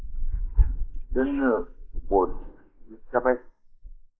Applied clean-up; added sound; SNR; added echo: neural mask model Resemble Enhance denoiser.